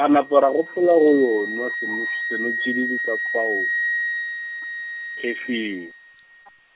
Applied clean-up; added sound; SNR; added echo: none; Wind instrument, woodwind instrument; 5 dB; none.